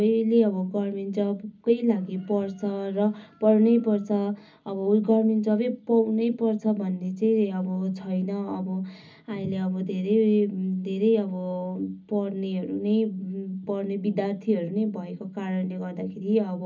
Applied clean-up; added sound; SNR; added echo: none; none; none; reverberation time 0.4 s.